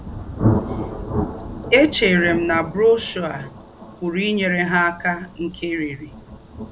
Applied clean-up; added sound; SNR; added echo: none; Thunder; 6 dB; none.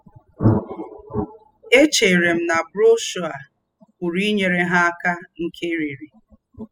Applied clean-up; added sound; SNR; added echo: classical method spectral subtraction.